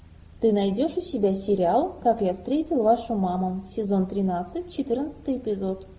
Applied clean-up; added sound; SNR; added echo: none; none; none; none.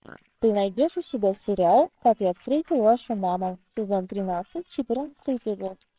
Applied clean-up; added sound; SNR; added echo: neural separator model SepFormer WHAMR!.